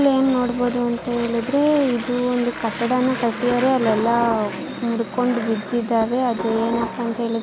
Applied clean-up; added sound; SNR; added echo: none; Dishes, pots, and pans + Aircraft; 9 dB; none.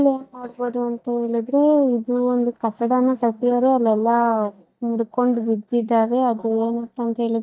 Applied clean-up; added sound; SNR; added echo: neural mask model DeepFilterNet 3.